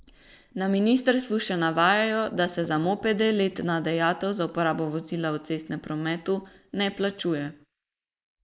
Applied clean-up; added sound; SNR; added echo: neural mask model Resemble Enhance denoiser.